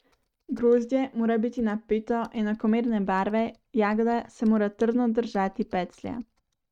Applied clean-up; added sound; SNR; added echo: neural mask model RNNoise.